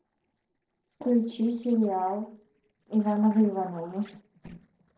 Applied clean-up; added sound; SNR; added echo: neural separator model SepFormer DNS4.